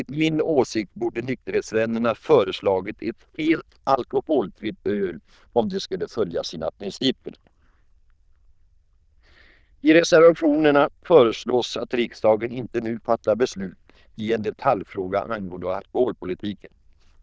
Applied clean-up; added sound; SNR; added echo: neural diffusion model UNIVERSE++.